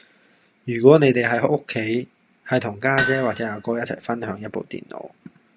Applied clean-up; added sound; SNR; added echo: none; Hammer; 8 dB; none.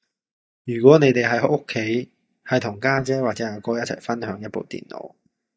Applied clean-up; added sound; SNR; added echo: neural mask model DeepFilterNet 3.